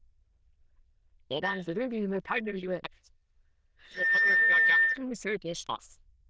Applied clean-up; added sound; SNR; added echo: neural diffusion model UNIVERSE++.